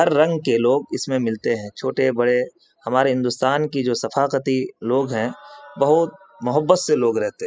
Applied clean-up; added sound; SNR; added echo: classical method spectral subtraction.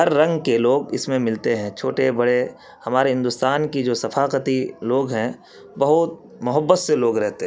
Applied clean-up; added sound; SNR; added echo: none; none; none; none.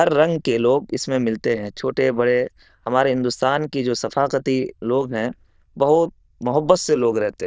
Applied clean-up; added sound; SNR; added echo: neural diffusion model UNIVERSE++.